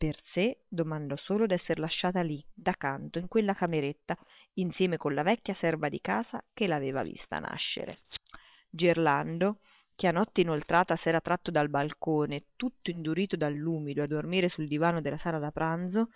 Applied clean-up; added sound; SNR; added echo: neural separator model SepFormer WHAM!.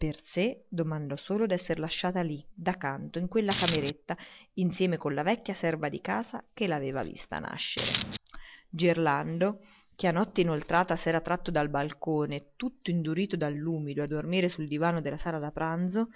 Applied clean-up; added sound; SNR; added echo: none; Coin (dropping); 2 dB; none.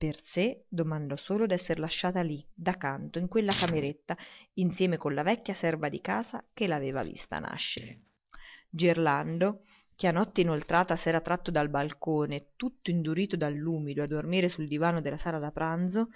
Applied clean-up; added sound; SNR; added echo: neural mask model DeepFilterNet 3.